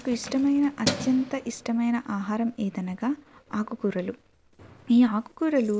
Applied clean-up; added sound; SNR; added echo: none; Keys jangling; 13 dB; none.